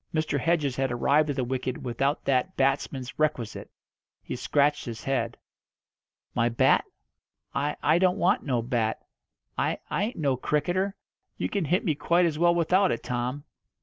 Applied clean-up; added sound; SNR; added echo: none; none; none; none.